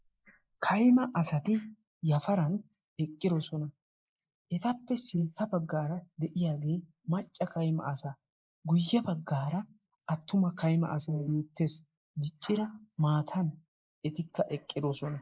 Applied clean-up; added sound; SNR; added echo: neural mask model Resemble Enhance denoiser.